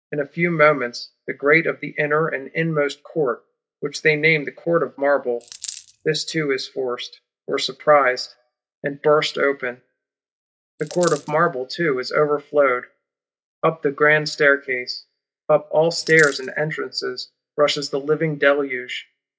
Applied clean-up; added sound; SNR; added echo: classical method log-MMSE.